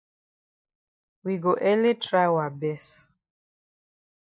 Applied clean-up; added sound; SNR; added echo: neural mask model Resemble Enhance denoiser.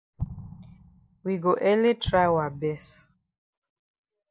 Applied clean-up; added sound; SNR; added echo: none; Explosion; 12 dB; none.